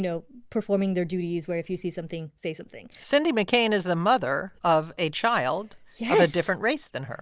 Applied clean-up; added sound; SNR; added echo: none; none; none; none.